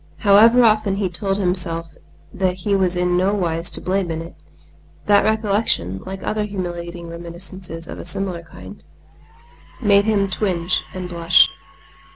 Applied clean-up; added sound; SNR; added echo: none; none; none; none.